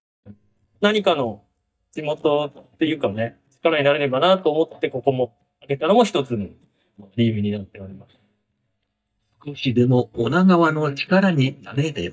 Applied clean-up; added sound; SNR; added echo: neural mask model DeepFilterNet 3.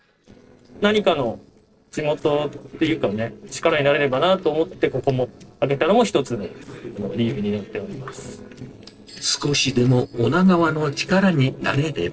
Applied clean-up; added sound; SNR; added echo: neural separator model SepFormer DNS4.